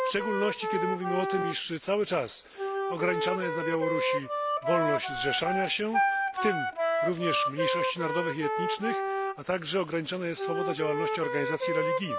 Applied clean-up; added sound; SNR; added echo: none; Wind instrument, woodwind instrument; -1 dB; none.